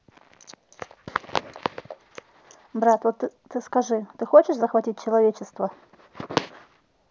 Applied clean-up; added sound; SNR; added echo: none; none; none; none.